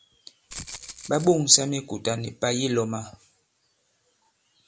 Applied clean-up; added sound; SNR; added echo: none; Rattle (instrument); 14 dB; none.